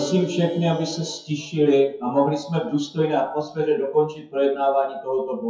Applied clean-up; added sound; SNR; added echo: classical method WPE with log-MMSE.